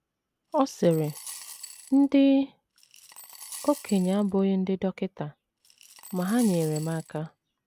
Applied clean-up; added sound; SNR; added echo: none; Coin (dropping) / Glass; 18 dB; none.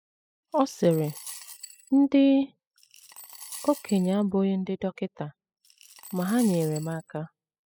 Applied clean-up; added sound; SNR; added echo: classical method spectral subtraction.